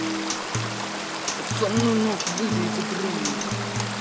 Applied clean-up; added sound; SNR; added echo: none; Stream + Acoustic guitar; -2 dB; none.